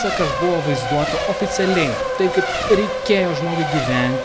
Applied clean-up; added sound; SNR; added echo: none; Race car, auto racing; 2 dB; none.